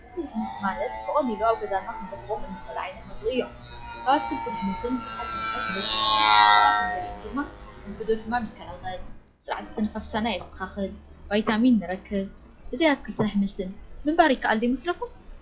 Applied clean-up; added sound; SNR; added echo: classical method log-MMSE.